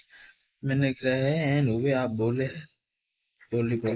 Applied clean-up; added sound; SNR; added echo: neural mask model Resemble Enhance denoiser.